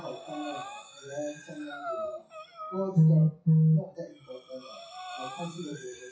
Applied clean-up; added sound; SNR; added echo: classical method WPE with log-MMSE.